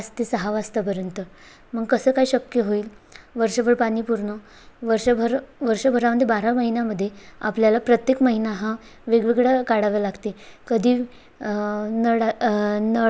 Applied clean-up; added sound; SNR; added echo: none; none; none; none.